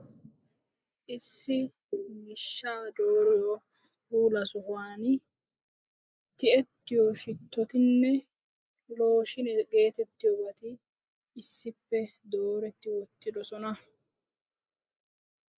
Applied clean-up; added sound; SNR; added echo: neural mask model Resemble Enhance denoiser.